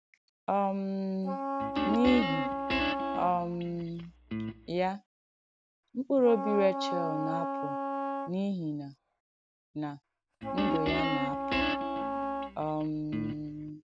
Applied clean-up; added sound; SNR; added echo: none; Guitar + Wind instrument, woodwind instrument; 1 dB; none.